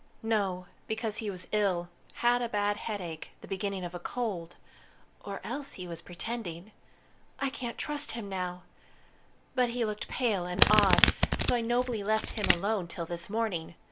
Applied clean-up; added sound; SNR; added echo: none; Domestic sounds, home sounds; -3 dB; none.